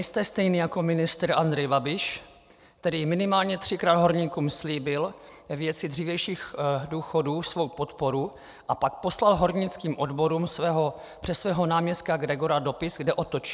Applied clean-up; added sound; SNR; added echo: none; none; none; none.